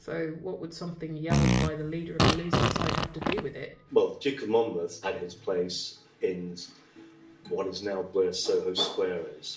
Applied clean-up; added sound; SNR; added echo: none; Fart; -5 dB; reverberation time 0.4 s.